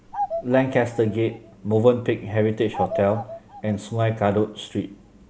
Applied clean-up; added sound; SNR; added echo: none; Bird vocalization, bird call, bird song; 12 dB; none.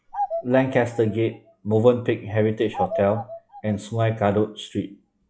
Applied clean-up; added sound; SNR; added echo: classical method log-MMSE.